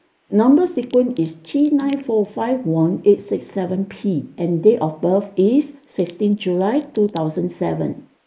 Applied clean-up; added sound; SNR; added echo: neural mask model Resemble Enhance denoiser.